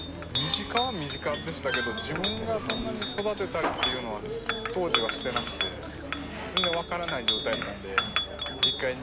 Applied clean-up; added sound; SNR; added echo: none; Chink, clink; -2 dB; none.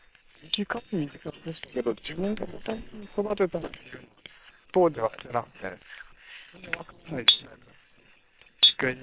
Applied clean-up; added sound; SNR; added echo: neural separator model SepFormer WHAM!.